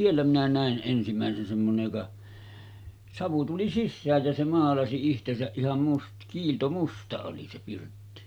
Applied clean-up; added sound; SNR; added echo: none; none; none; none.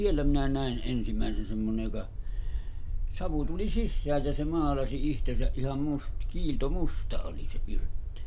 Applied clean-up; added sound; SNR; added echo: none; Bark; -4 dB; none.